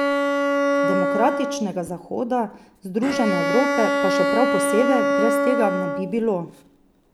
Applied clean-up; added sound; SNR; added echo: none; Bowed string instrument; -1 dB; none.